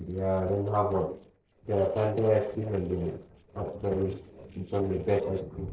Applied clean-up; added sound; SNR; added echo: neural separator model SepFormer DNS4.